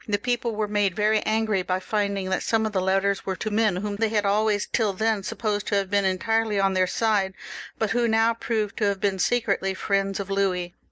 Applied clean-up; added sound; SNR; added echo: none; none; none; none.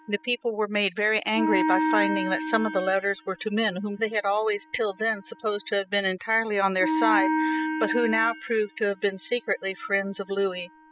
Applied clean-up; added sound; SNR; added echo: classical method spectral subtraction.